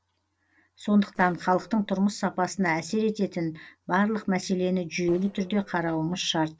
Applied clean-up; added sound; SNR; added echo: neural separator model SepFormer DNS4.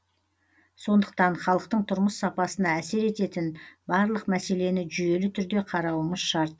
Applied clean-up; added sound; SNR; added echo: none; none; none; none.